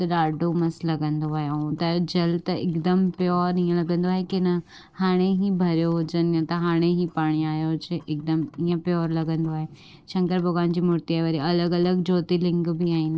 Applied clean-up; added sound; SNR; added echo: neural separator model SepFormer DNS4.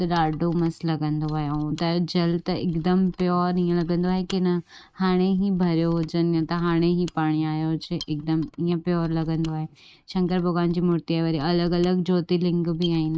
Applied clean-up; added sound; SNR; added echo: neural mask model RNNoise.